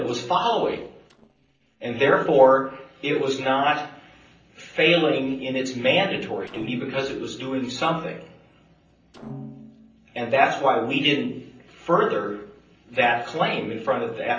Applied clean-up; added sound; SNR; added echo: neural separator model SepFormer DNS4.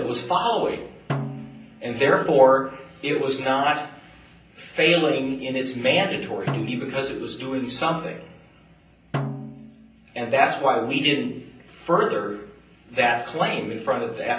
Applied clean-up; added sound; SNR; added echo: none; Snare drum; 12 dB; reverberation time 0.6 s.